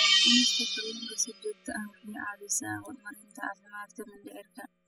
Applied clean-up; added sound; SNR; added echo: classical method spectral subtraction.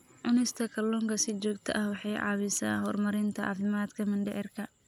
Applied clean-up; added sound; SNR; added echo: none; none; none; none.